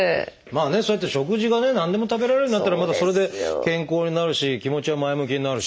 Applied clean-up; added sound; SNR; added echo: none; none; none; none.